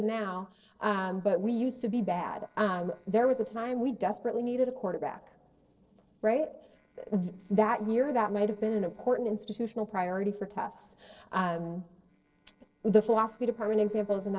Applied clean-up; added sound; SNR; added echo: neural separator model SepFormer DNS4.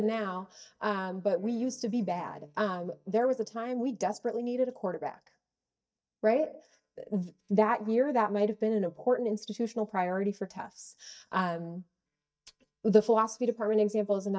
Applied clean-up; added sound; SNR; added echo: neural mask model DeepFilterNet 3.